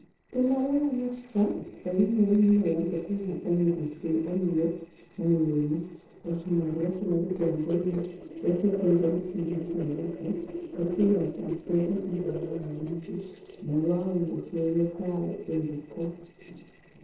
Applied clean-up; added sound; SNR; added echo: neural separator model SepFormer DNS4.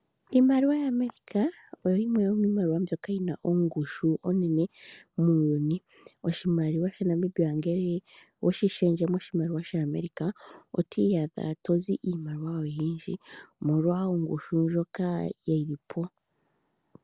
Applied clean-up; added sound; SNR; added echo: none; none; none; none.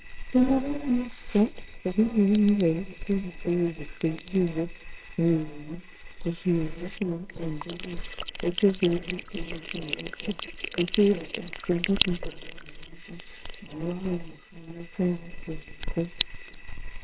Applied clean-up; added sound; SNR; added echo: neural separator model SepFormer WHAMR!.